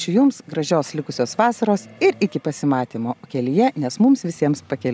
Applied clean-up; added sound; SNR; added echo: none; none; none; none.